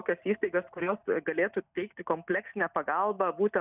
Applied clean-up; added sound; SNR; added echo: neural mask model DeepFilterNet 3.